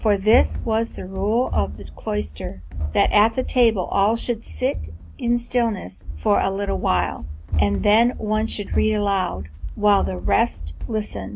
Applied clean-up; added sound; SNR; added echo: none; Run; 6 dB; none.